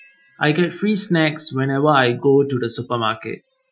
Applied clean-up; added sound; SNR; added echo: classical method Wiener filter.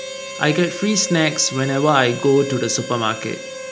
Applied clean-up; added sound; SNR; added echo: none; Harmonica; 11 dB; none.